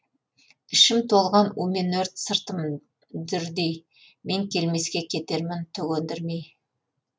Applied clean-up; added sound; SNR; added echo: none; none; none; none.